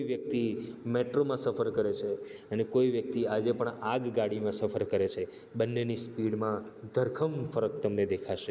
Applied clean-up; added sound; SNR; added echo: none; none; none; none.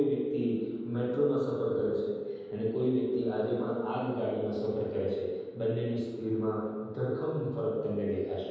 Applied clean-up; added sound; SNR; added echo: none; none; none; reverberation time 1.2 s.